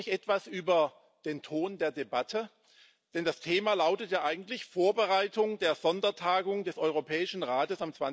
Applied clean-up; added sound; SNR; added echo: none; none; none; none.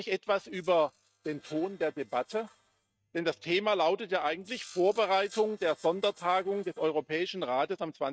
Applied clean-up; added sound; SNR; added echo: neural mask model RNNoise.